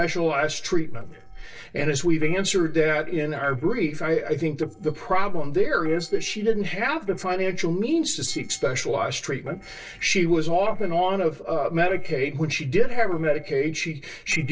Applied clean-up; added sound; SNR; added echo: neural separator model SepFormer DNS4.